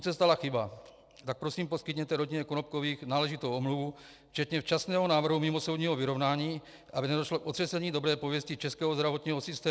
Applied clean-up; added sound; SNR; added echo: none; none; none; none.